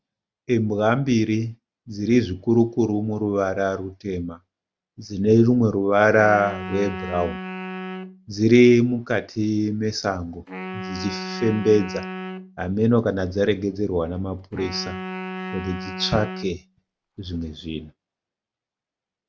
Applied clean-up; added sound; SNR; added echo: none; Wind instrument, woodwind instrument; 11 dB; none.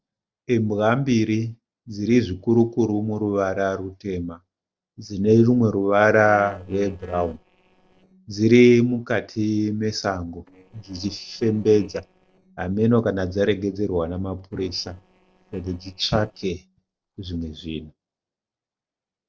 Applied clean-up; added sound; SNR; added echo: neural separator model SepFormer DNS4.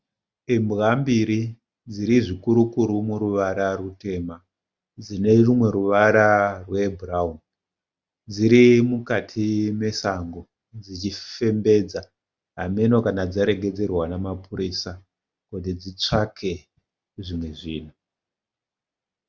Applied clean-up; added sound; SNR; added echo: none; none; none; none.